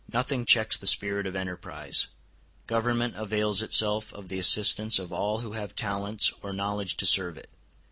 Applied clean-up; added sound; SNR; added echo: none; none; none; none.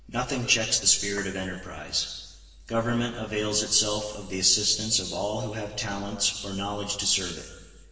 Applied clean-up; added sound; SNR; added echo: none; Piano; 18 dB; reverberation time 1.4 s.